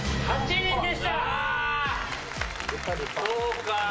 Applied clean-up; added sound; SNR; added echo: none; none; none; none.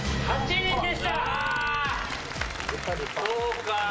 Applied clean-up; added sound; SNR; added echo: none; Fart; 16 dB; none.